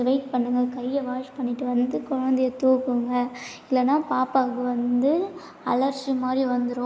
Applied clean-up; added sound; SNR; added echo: none; none; none; none.